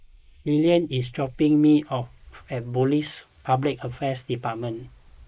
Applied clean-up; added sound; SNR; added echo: neural mask model Resemble Enhance denoiser.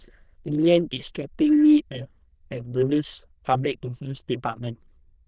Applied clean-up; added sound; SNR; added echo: neural diffusion model UNIVERSE++.